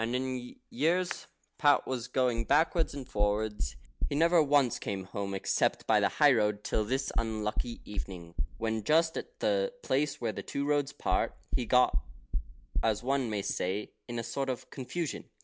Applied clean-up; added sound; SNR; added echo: none; Knock; 4 dB; none.